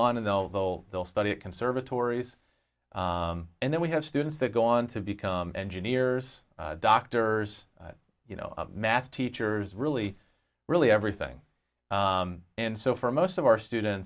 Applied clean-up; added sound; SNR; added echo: none; none; none; none.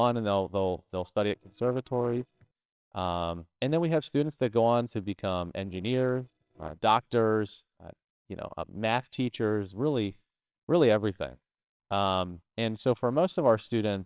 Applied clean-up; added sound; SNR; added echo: neural separator model SepFormer WHAMR!.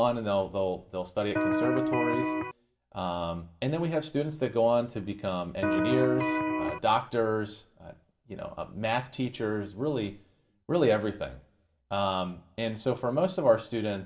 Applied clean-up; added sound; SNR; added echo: none; Electric guitar; -2 dB; reverberation time 0.4 s.